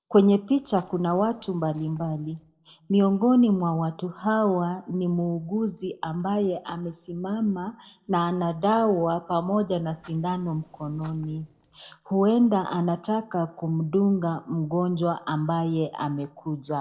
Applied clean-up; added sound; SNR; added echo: neural separator model SepFormer DNS4.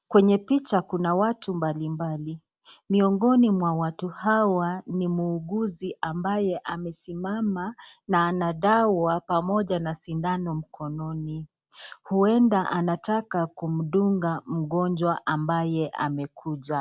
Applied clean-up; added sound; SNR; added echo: none; none; none; none.